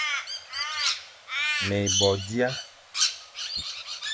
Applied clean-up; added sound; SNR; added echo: none; Crow; -2 dB; none.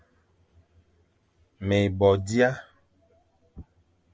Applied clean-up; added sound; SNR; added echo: none; none; none; none.